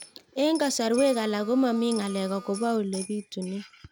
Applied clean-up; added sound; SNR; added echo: none; Coin (dropping) + Harmonica; 17 dB; none.